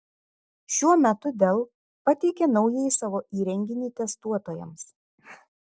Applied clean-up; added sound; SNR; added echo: none; none; none; none.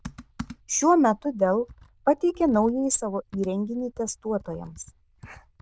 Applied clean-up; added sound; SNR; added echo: neural diffusion model UNIVERSE++.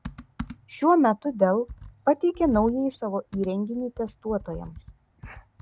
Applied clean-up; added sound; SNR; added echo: none; Computer keyboard; 18 dB; none.